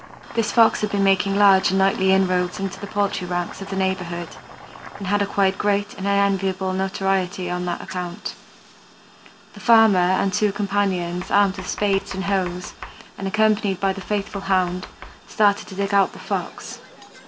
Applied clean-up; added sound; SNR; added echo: none; Domestic sounds, home sounds; 19 dB; none.